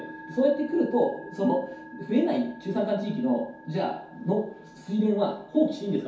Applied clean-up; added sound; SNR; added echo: none; Musical instrument; 19 dB; reverberation time 0.6 s.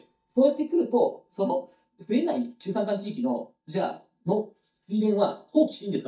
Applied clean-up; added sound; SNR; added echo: neural mask model DeepFilterNet 3.